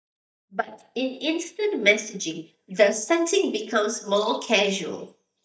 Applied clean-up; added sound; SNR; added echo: neural mask model DeepFilterNet 3.